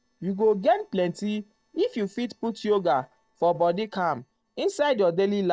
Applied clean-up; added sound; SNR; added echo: neural separator model SepFormer DNS4.